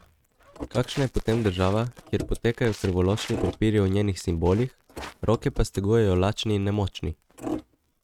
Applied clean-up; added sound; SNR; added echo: neural mask model RNNoise.